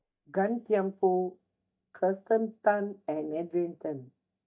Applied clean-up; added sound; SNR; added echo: neural mask model DeepFilterNet 3.